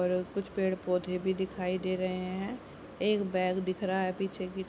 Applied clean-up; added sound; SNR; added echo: none; none; none; none.